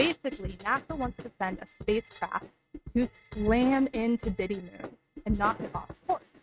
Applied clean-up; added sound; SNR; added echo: neural mask model RNNoise.